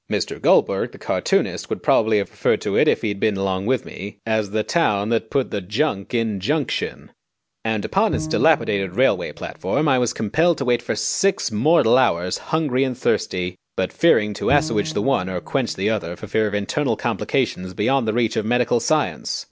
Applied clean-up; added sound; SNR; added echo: none; Bowed string instrument; 14 dB; none.